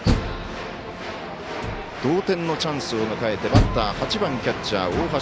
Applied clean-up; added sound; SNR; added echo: none; Door; 3 dB; none.